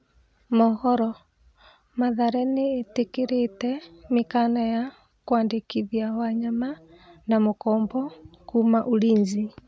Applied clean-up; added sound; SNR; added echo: none; none; none; none.